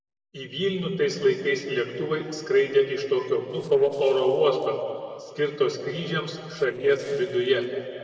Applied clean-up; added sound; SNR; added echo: neural separator model SepFormer DNS4.